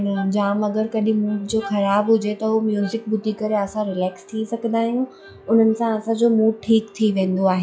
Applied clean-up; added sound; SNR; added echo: classical method log-MMSE.